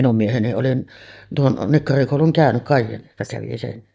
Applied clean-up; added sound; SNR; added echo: neural mask model DeepFilterNet 3.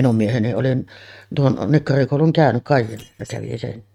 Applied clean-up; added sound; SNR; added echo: neural mask model RNNoise.